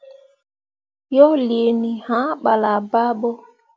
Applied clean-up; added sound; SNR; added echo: none; none; none; none.